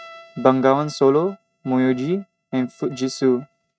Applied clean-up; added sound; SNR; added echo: neural mask model RNNoise.